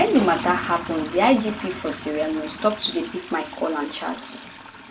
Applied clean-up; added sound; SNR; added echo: none; Toilet flush; 12 dB; reverberation time 0.2 s.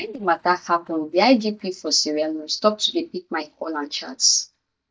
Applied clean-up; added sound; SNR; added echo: neural mask model DeepFilterNet 3.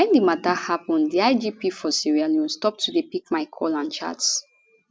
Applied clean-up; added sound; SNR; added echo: none; none; none; none.